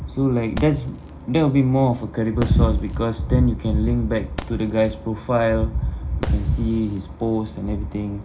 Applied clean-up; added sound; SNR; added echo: none; Fireworks; 17 dB; reverberation time 0.4 s.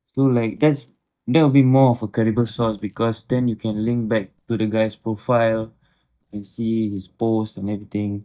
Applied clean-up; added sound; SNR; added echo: neural mask model DeepFilterNet 3.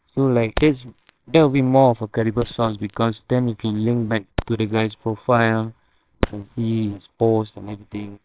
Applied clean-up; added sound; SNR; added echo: neural separator model SepFormer WHAMR!.